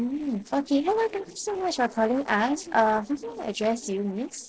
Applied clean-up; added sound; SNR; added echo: neural separator model SepFormer DNS4.